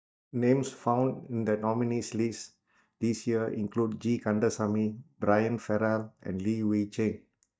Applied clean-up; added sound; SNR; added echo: neural mask model DeepFilterNet 3.